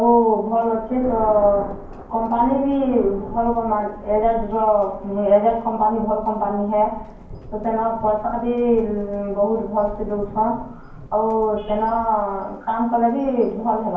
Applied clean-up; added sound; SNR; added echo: none; Thunder; 16 dB; reverberation time 0.9 s.